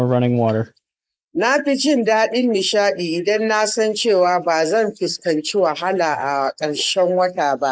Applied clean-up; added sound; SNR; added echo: neural mask model Resemble Enhance denoiser.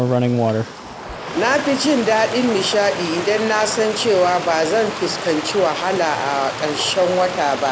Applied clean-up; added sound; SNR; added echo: none; Stream; 5 dB; none.